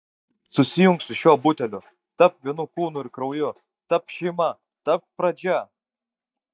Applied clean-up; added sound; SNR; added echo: neural mask model DeepFilterNet 3.